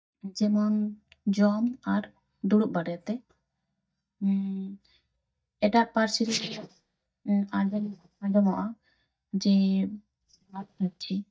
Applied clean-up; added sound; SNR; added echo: neural mask model DeepFilterNet 3.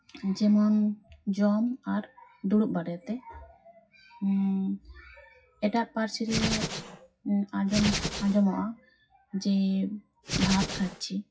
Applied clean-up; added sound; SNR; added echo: classical method WPE with log-MMSE.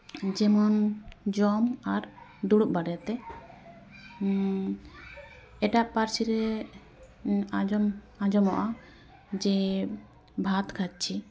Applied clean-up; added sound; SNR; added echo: none; none; none; none.